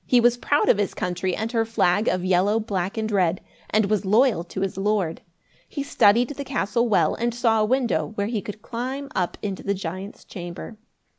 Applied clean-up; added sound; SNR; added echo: none; none; none; none.